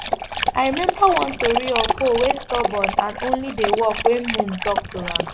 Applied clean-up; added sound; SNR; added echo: none; Dog; 2 dB; none.